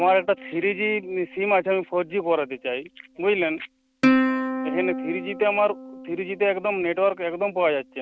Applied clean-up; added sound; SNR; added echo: neural mask model RNNoise.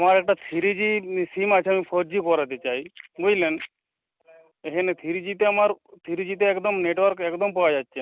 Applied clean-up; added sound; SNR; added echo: none; none; none; none.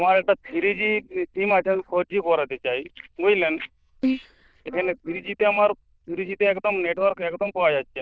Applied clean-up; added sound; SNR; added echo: neural diffusion model UNIVERSE++.